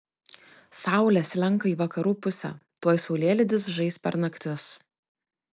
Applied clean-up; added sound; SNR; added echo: none; none; none; none.